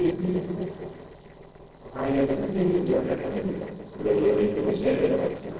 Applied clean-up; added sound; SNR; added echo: neural separator model SepFormer DNS4.